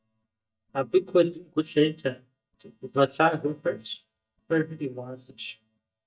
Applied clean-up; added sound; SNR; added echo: neural mask model DeepFilterNet 3.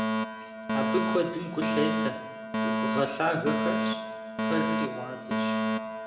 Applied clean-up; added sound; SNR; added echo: none; Alarm; -3 dB; reverberation time 0.9 s.